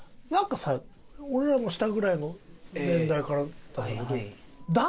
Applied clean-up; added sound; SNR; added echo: none; none; none; none.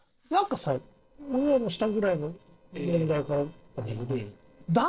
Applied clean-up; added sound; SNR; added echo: neural separator model SepFormer DNS4.